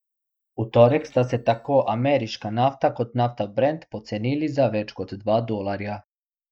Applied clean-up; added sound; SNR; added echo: neural mask model DeepFilterNet 3.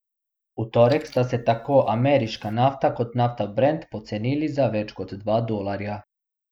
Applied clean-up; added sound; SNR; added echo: neural mask model Resemble Enhance denoiser.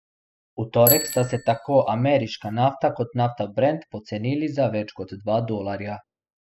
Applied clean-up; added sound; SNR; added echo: classical method spectral subtraction.